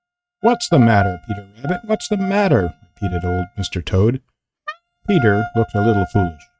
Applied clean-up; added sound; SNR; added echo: neural mask model RNNoise.